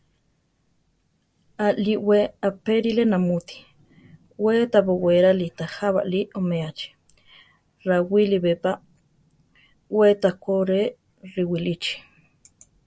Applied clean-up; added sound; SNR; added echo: none; none; none; none.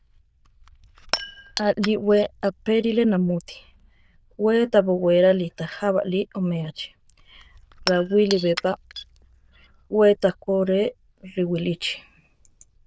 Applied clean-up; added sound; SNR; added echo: neural diffusion model UNIVERSE++.